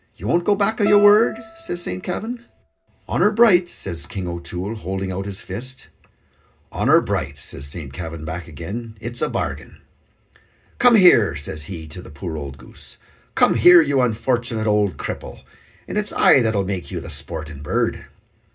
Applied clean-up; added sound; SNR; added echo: none; Guitar; 16 dB; reverberation time 0.2 s.